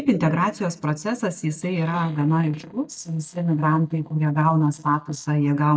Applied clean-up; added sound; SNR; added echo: neural mask model DeepFilterNet 3.